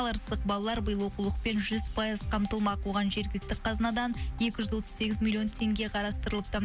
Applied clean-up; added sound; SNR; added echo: none; none; none; none.